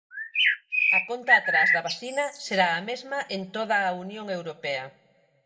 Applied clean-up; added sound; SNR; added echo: none; Bird; -5 dB; reverberation time 0.5 s.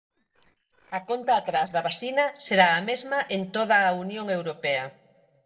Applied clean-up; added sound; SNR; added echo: neural separator model SepFormer DNS4.